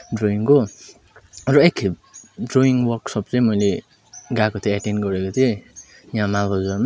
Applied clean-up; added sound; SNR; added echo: none; none; none; none.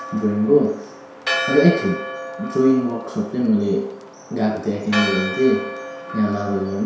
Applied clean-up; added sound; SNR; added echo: none; Church bell; 9 dB; reverberation time 0.7 s.